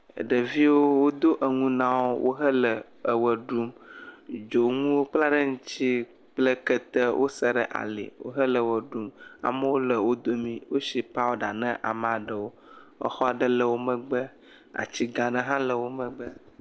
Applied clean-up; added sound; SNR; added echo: none; none; none; none.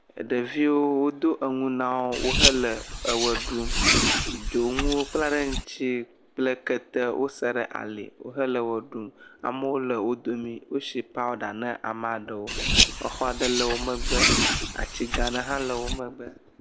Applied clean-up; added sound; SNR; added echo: none; Car; -3 dB; none.